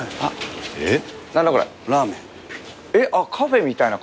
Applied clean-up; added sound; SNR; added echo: none; none; none; none.